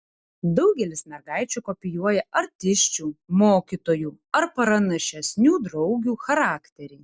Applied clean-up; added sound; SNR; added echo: none; none; none; none.